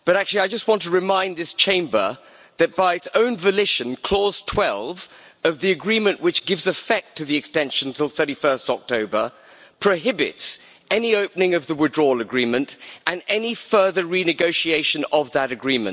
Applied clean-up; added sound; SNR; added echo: none; none; none; none.